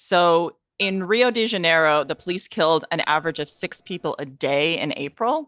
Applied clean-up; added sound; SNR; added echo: neural separator model SepFormer DNS4.